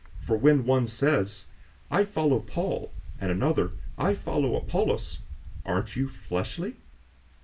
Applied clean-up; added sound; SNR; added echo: none; Wind; 10 dB; reverberation time 0.2 s.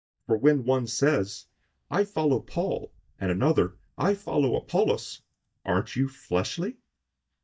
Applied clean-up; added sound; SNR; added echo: neural mask model DeepFilterNet 3.